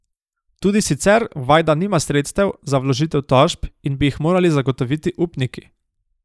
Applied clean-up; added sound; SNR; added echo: neural mask model Resemble Enhance denoiser.